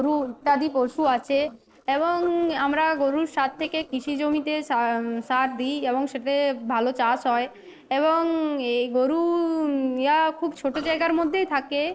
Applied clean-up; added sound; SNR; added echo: neural separator model SepFormer DNS4.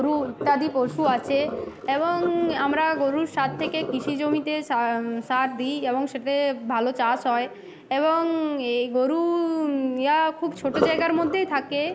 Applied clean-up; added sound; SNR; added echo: none; Sink (filling or washing); 11 dB; none.